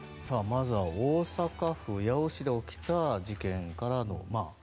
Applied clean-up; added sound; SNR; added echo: none; none; none; none.